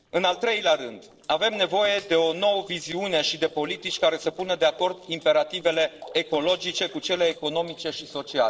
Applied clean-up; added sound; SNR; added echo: neural separator model SepFormer DNS4.